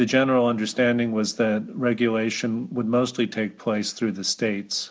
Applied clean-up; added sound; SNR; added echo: none; none; none; none.